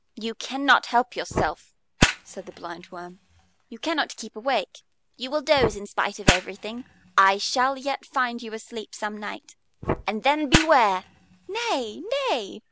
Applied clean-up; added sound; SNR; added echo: none; Fire; 5 dB; none.